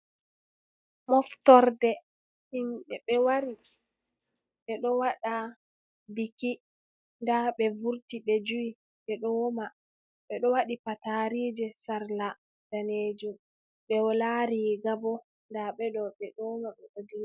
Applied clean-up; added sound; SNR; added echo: neural mask model DeepFilterNet 3.